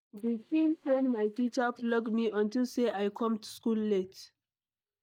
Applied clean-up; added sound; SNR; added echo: neural mask model DeepFilterNet 3.